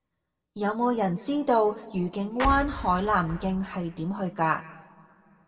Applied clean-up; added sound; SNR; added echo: none; Explosion; 8 dB; reverberation time 1.4 s.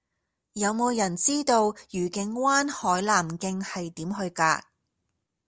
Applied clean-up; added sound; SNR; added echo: none; none; none; none.